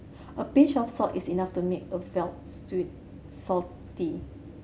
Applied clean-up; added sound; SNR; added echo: none; none; none; none.